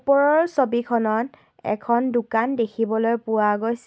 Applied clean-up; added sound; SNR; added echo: none; none; none; none.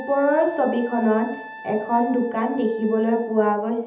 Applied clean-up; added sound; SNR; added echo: none; Wind instrument, woodwind instrument; 18 dB; reverberation time 1.2 s.